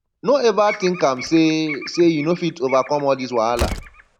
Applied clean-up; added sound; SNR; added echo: none; Bird vocalization, bird call, bird song + Slam; 13 dB; none.